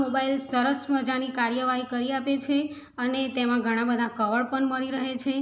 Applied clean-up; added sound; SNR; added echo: none; none; none; none.